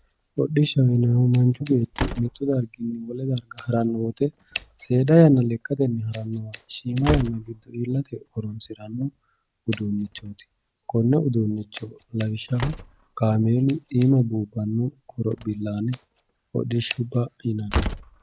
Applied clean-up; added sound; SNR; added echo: none; Scissors + Slam; 13 dB; none.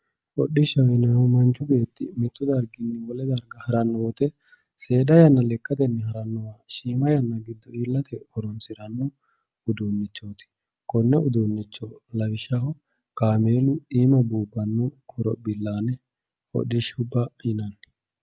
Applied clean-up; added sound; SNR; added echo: none; none; none; none.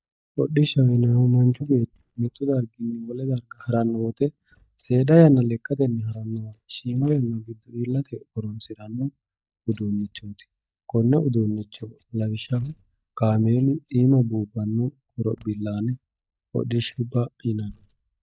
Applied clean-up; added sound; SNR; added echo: neural mask model DeepFilterNet 3.